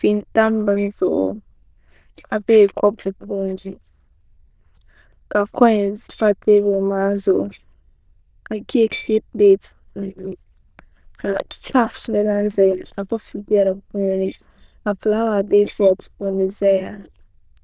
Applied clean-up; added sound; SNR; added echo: neural diffusion model UNIVERSE++.